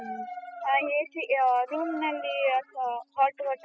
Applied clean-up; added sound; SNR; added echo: classical method spectral subtraction.